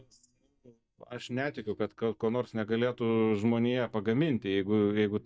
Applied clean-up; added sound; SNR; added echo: neural mask model DeepFilterNet 3.